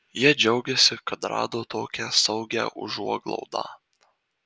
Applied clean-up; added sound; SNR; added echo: none; none; none; none.